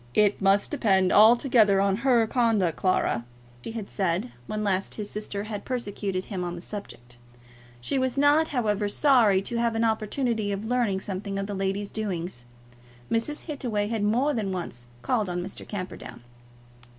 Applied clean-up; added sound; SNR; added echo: none; none; none; none.